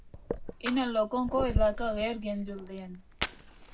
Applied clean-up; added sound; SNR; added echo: none; Fire; 4 dB; reverberation time 0.4 s.